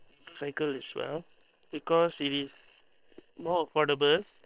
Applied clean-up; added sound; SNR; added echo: neural separator model SepFormer WHAM!.